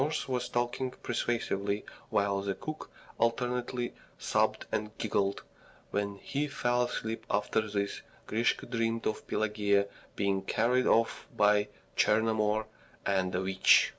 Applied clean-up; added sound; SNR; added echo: none; none; none; none.